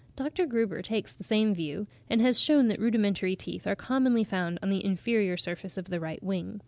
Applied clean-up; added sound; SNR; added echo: none; none; none; none.